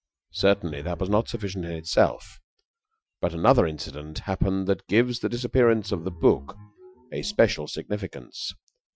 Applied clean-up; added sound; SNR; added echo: classical method Wiener filter.